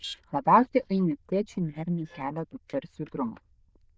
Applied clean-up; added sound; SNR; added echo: neural diffusion model UNIVERSE++.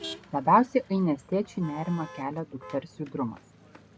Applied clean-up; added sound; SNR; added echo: none; Motor vehicle (road); 18 dB; none.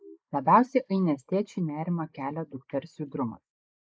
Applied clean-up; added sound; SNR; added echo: neural mask model Resemble Enhance denoiser.